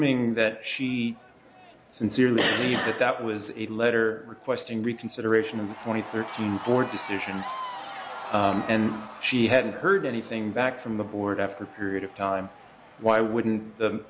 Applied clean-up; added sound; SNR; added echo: none; Crowd / Cheering; 16 dB; none.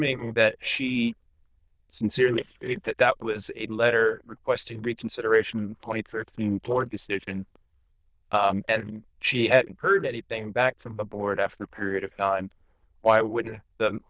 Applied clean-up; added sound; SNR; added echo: neural diffusion model UNIVERSE++.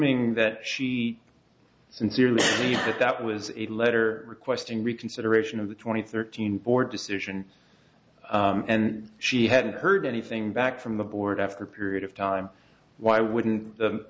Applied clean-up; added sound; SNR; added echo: none; none; none; none.